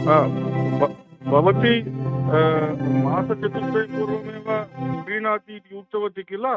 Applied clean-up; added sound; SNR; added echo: neural mask model RNNoise.